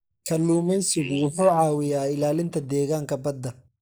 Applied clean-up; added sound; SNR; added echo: neural mask model Resemble Enhance denoiser.